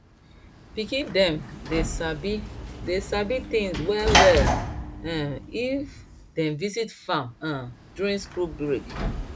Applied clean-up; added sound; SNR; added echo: none; Sliding door / Slam; 2 dB; none.